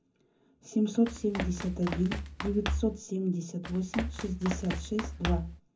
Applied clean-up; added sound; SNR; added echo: none; Run; 4 dB; reverberation time 0.3 s.